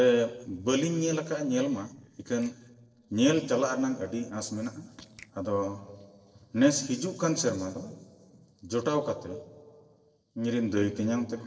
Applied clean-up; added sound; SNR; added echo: neural separator model SepFormer DNS4.